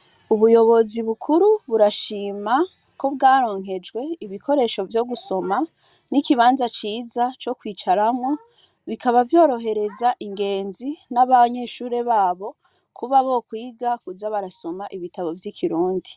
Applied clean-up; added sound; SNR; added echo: none; none; none; none.